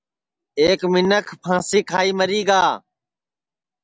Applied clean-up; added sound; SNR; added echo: none; none; none; none.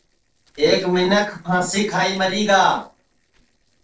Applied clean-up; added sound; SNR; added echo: neural separator model SepFormer DNS4.